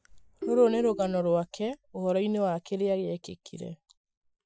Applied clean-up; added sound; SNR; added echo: classical method Wiener filter.